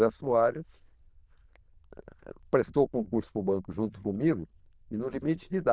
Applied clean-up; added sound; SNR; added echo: neural diffusion model UNIVERSE++.